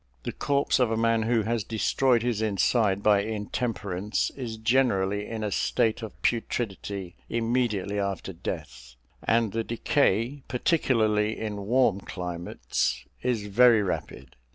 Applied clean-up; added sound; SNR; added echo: none; none; none; none.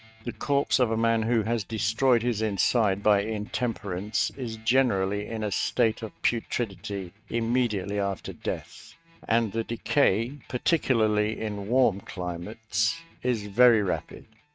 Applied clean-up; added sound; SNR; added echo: neural mask model RNNoise.